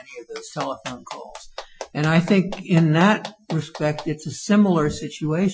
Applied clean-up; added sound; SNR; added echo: classical method Wiener filter.